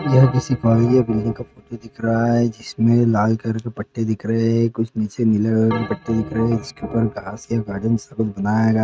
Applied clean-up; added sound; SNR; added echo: neural mask model RNNoise.